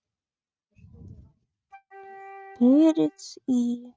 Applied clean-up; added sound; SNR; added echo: neural mask model RNNoise.